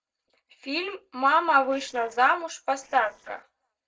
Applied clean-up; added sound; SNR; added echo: neural separator model SepFormer DNS4.